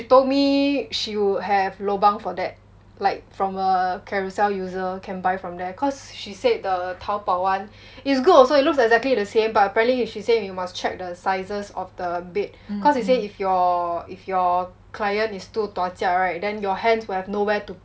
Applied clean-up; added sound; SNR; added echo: none; none; none; none.